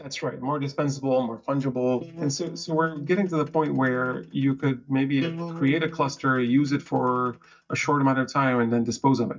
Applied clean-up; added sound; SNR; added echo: neural mask model DeepFilterNet 3.